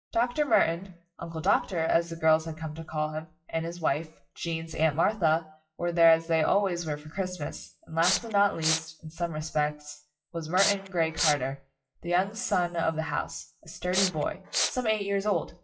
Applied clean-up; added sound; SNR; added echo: classical method WPE with log-MMSE.